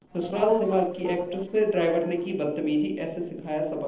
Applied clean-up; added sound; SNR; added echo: neural separator model SepFormer DNS4.